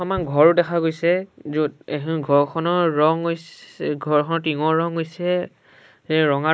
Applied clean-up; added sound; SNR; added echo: none; none; none; none.